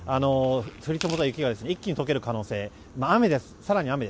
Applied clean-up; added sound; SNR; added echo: none; Tearing; 17 dB; none.